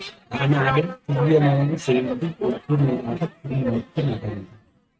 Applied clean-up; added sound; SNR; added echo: neural mask model RNNoise.